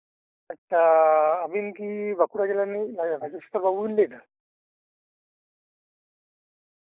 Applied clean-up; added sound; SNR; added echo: neural mask model Resemble Enhance denoiser.